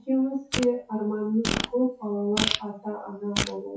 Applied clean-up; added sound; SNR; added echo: classical method WPE with log-MMSE.